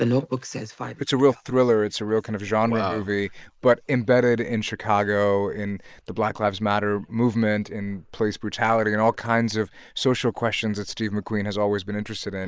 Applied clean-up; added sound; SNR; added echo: neural mask model Resemble Enhance denoiser.